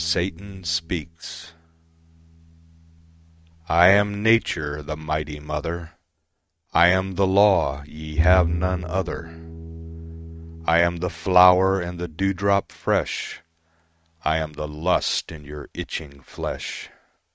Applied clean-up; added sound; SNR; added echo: neural mask model RNNoise.